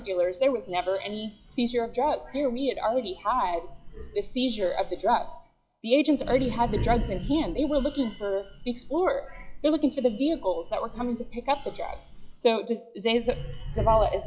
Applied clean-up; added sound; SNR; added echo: classical method log-MMSE.